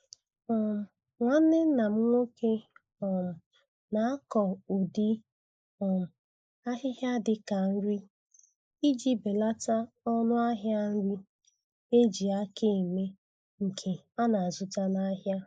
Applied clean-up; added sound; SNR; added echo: neural mask model Resemble Enhance denoiser.